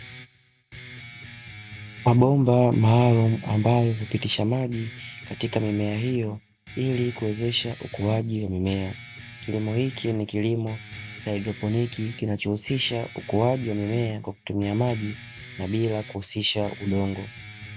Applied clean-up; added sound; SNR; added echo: none; Guitar; 17 dB; none.